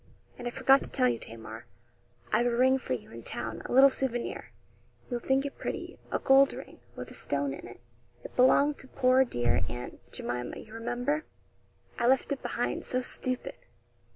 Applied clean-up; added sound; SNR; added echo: none; none; none; none.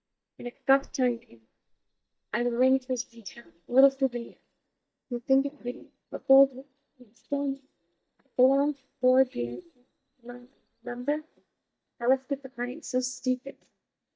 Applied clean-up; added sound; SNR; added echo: neural mask model DeepFilterNet 3.